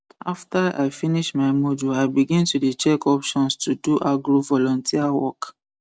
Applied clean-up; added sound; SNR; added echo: none; none; none; none.